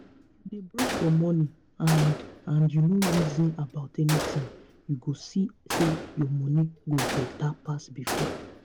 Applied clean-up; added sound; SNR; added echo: none; Gunshot, gunfire; 8 dB; none.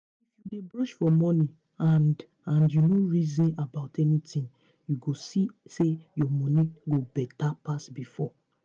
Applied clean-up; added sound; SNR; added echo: none; none; none; none.